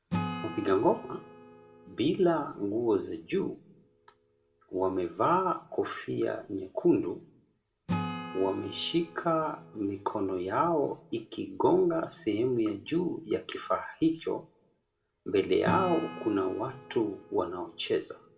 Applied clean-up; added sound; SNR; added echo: none; Acoustic guitar / Strum; 13 dB; reverberation time 0.3 s.